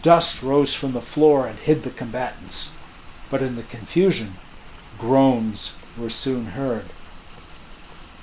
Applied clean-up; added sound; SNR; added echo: none; Rain; 17 dB; none.